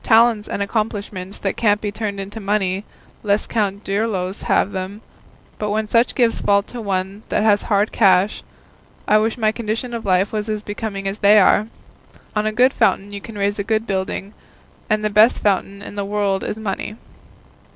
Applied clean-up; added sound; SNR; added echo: none; none; none; none.